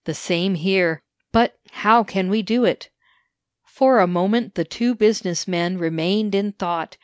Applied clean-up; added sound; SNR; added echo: none; none; none; none.